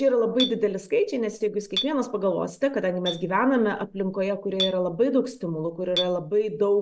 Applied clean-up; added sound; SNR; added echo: none; Chink, clink; 12 dB; none.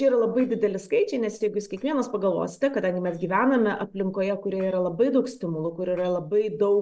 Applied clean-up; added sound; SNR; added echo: neural separator model SepFormer DNS4.